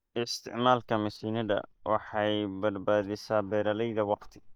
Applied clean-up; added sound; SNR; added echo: neural mask model DeepFilterNet 3.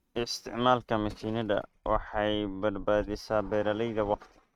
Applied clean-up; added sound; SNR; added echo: neural mask model RNNoise.